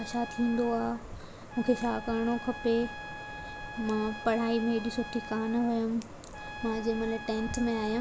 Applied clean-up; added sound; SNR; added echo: none; Trumpet; 13 dB; none.